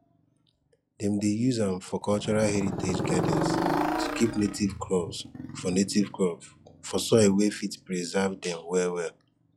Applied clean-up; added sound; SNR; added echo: classical method log-MMSE.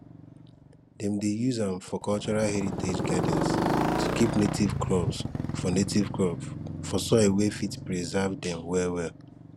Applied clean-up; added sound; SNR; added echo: none; Motorcycle; 3 dB; none.